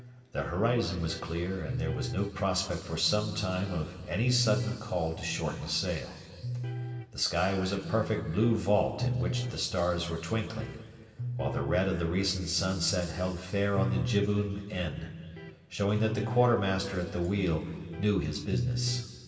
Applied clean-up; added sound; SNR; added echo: none; Electric guitar; 7 dB; reverberation time 2.5 s.